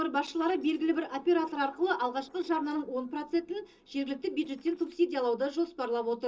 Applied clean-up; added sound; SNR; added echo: neural separator model SepFormer DNS4.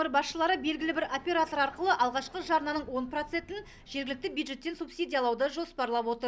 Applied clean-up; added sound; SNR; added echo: none; none; none; none.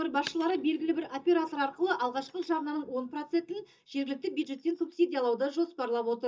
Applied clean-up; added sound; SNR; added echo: neural mask model DeepFilterNet 3.